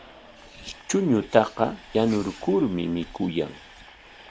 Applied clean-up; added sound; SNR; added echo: none; Car + Train; 19 dB; none.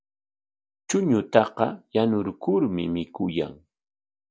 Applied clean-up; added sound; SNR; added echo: none; none; none; none.